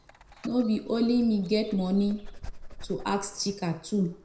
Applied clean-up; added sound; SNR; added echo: none; Dog; 15 dB; reverberation time 0.5 s.